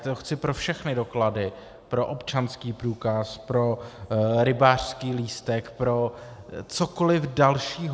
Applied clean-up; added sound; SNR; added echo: none; none; none; none.